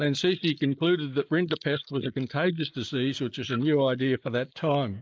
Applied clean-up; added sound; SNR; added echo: neural mask model Resemble Enhance denoiser.